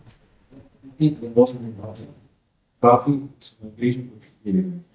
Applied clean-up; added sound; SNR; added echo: neural mask model DeepFilterNet 3.